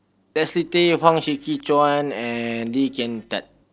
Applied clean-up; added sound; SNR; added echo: neural separator model SepFormer DNS4.